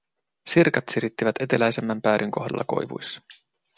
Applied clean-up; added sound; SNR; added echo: none; none; none; none.